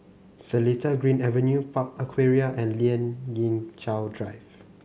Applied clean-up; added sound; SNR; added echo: none; none; none; none.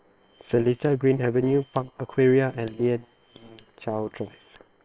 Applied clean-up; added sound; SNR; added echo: neural separator model SepFormer WHAM!.